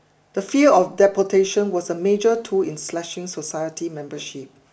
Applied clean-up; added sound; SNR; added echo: none; none; none; none.